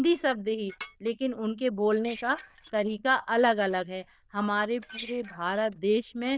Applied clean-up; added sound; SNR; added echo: neural diffusion model UNIVERSE++.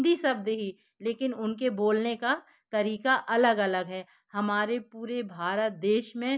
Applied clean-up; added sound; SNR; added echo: none; none; none; none.